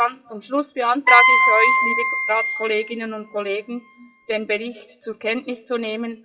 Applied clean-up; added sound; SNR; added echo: classical method WPE with log-MMSE.